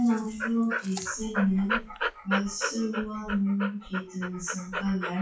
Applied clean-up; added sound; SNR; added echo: classical method WPE with log-MMSE.